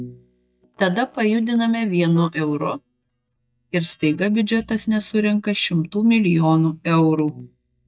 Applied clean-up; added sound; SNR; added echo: neural mask model DeepFilterNet 3.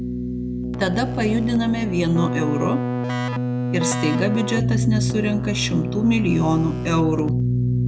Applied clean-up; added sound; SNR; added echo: none; Keyboard (musical); 1 dB; none.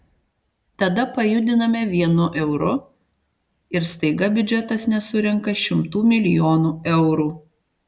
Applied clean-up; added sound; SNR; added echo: none; none; none; none.